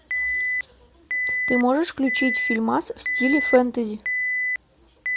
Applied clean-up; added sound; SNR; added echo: none; Alarm; 2 dB; none.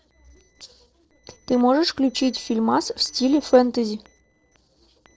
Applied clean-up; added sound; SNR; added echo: neural separator model SepFormer DNS4.